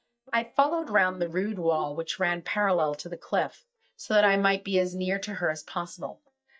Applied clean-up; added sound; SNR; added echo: neural mask model DeepFilterNet 3.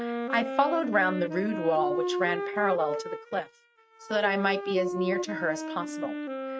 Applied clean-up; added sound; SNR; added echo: neural mask model RNNoise.